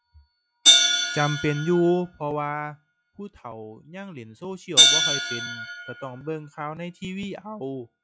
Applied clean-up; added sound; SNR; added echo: classical method log-MMSE.